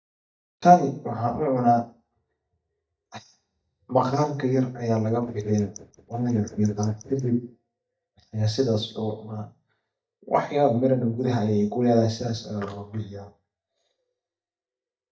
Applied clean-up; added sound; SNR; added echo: neural mask model DeepFilterNet 3.